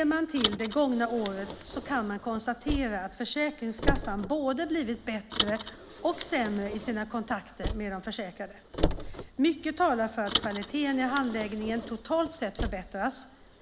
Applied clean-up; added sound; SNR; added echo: none; Car; 5 dB; none.